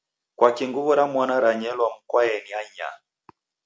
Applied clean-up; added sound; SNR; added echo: none; none; none; none.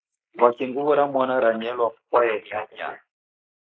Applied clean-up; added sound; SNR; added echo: neural mask model Resemble Enhance denoiser.